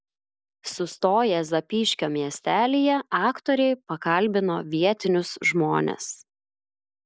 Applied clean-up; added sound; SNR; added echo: none; none; none; none.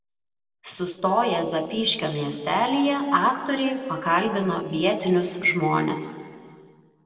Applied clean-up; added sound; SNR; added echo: neural separator model SepFormer DNS4.